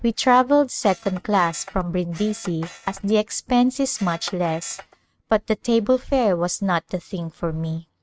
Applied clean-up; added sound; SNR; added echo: neural mask model RNNoise.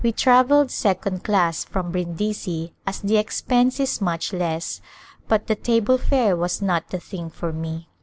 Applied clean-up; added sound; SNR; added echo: none; none; none; none.